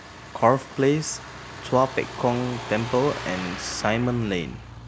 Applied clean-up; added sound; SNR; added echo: none; Truck; 12 dB; none.